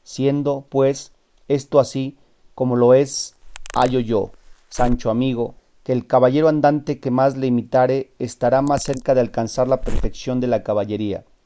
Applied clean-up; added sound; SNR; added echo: neural mask model Resemble Enhance denoiser.